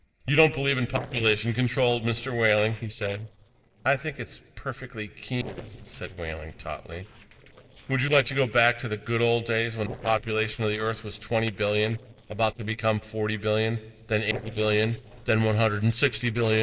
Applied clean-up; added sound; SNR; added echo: neural separator model SepFormer DNS4.